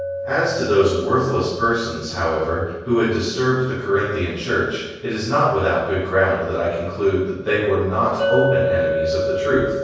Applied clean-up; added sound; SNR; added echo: none; Chink, clink; 7 dB; reverberation time 1.3 s.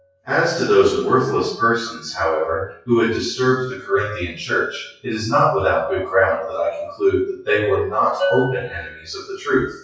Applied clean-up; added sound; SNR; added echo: classical method WPE with log-MMSE.